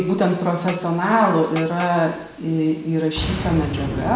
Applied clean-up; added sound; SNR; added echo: none; Boom; 10 dB; none.